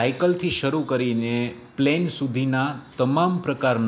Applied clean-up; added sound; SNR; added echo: none; none; none; none.